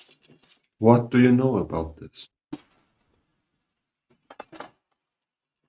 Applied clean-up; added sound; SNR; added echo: neural mask model RNNoise.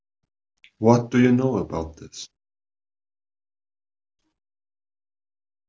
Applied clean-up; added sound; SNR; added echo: none; none; none; none.